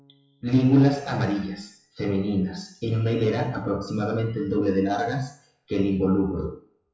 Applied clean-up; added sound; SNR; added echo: classical method WPE with log-MMSE.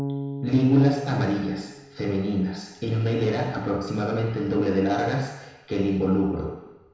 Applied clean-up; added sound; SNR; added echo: none; Bass guitar; 15 dB; reverberation time 1.0 s.